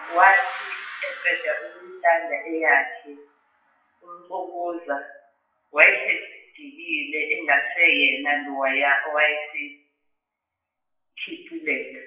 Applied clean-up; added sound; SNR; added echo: classical method WPE with log-MMSE.